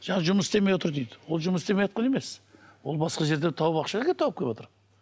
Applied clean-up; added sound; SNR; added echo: none; none; none; none.